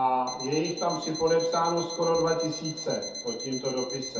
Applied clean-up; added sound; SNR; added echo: none; Alarm; 10 dB; reverberation time 0.5 s.